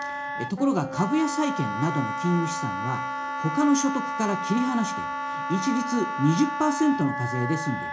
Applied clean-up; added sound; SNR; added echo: none; Wind instrument, woodwind instrument; 4 dB; reverberation time 0.4 s.